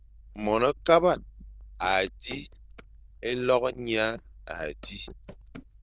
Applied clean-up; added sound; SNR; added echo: neural diffusion model UNIVERSE++.